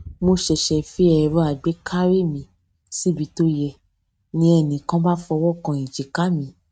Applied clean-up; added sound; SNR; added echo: neural mask model RNNoise.